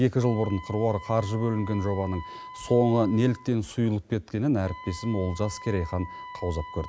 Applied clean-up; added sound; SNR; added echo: none; Wind instrument, woodwind instrument; 16 dB; none.